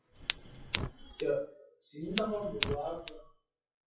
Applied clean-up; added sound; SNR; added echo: classical method WPE with log-MMSE.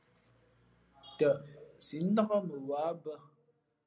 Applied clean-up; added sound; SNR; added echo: none; none; none; none.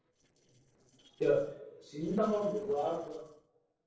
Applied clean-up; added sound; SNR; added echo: neural separator model SepFormer DNS4.